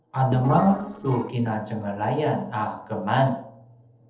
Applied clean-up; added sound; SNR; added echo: neural separator model SepFormer DNS4.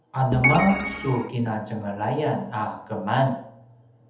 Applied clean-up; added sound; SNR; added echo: none; Organ; 1 dB; reverberation time 0.7 s.